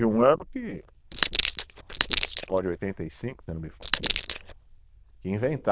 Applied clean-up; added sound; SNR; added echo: neural diffusion model UNIVERSE++.